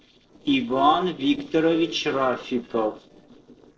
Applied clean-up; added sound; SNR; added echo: neural separator model SepFormer DNS4.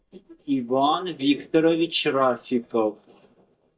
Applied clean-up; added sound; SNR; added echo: neural mask model DeepFilterNet 3.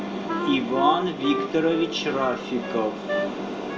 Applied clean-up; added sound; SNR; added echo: none; Wind instrument, woodwind instrument; 7 dB; reverberation time 1.0 s.